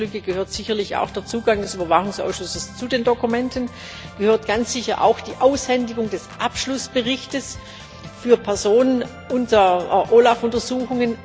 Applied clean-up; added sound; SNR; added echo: none; Organ; 18 dB; none.